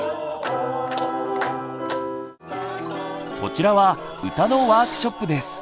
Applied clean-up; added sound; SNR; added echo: none; Hiss; 10 dB; none.